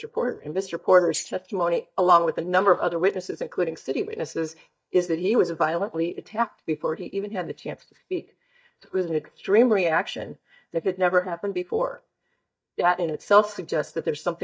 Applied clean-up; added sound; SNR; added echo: neural mask model DeepFilterNet 3.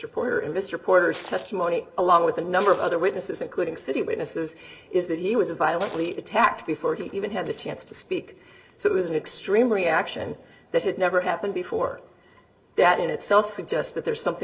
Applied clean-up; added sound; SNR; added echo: none; Shatter; 7 dB; reverberation time 0.3 s.